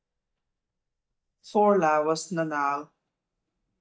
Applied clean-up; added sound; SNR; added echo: neural mask model DeepFilterNet 3.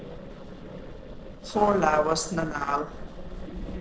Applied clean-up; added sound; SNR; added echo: neural separator model SepFormer DNS4.